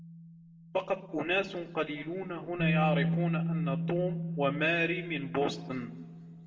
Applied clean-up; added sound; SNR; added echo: none; Bass guitar; 1 dB; reverberation time 1.3 s.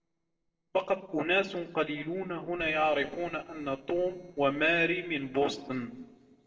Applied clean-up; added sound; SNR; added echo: neural separator model SepFormer DNS4.